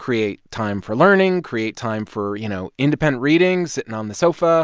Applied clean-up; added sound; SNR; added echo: none; none; none; none.